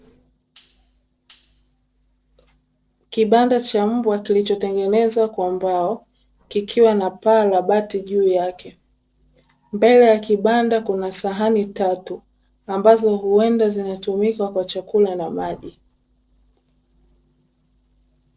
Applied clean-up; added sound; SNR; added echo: neural separator model SepFormer DNS4.